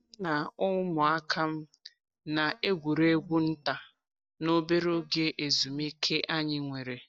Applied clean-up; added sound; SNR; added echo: neural mask model DeepFilterNet 3.